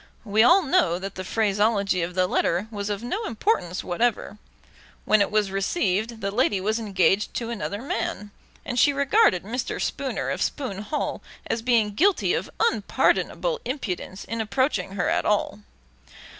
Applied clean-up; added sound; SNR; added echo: none; none; none; none.